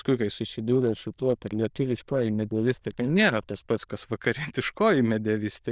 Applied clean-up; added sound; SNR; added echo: neural diffusion model UNIVERSE++.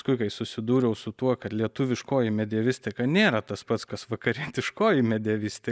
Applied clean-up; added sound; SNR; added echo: none; none; none; none.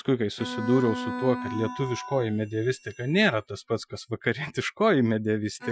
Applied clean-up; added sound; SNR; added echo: classical method Wiener filter.